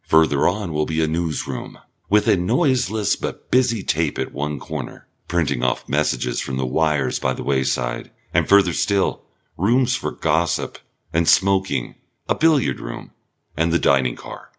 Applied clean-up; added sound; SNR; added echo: none; none; none; none.